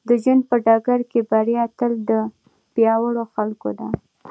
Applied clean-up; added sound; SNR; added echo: none; none; none; none.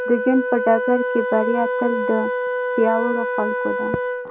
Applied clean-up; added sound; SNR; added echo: none; Wind instrument, woodwind instrument; 1 dB; none.